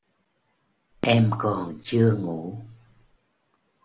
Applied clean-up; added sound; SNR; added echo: none; Fireworks; 15 dB; none.